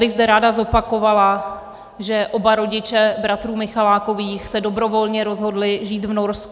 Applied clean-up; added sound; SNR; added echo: none; none; none; none.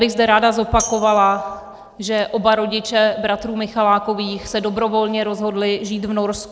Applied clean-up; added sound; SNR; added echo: neural separator model SepFormer DNS4.